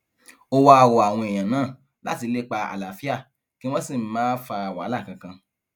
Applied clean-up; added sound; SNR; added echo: none; none; none; none.